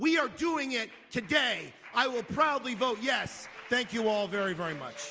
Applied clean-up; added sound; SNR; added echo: none; none; none; none.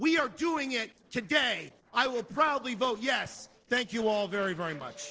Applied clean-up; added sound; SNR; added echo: neural separator model SepFormer DNS4.